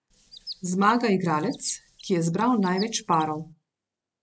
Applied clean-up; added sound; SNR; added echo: none; Chirp, tweet; 19 dB; none.